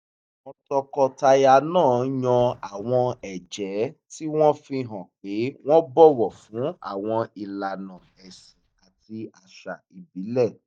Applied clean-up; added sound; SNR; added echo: neural mask model DeepFilterNet 3.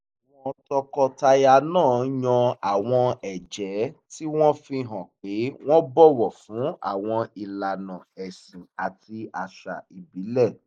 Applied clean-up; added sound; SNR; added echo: neural mask model Resemble Enhance denoiser.